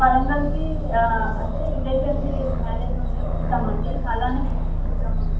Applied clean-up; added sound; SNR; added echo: none; Aircraft; -3 dB; reverberation time 0.6 s.